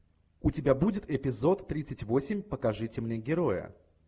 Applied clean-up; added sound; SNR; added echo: none; none; none; none.